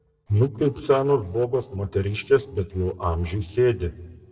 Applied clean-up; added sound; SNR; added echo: neural separator model SepFormer DNS4.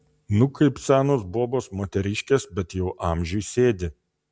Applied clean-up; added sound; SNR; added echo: none; none; none; none.